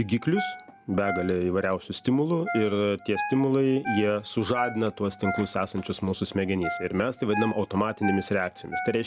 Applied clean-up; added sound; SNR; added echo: none; Ringtone; 10 dB; none.